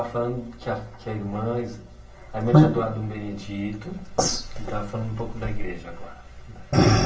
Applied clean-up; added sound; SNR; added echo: none; none; none; reverberation time 0.4 s.